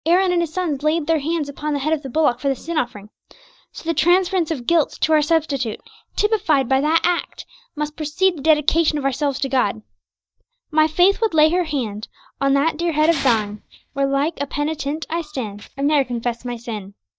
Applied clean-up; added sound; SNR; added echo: neural mask model DeepFilterNet 3.